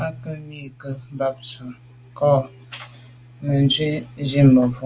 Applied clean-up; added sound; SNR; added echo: none; none; none; none.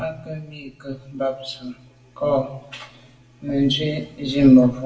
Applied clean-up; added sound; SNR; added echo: none; none; none; reverberation time 0.7 s.